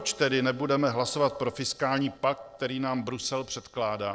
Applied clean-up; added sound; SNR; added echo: neural separator model SepFormer DNS4.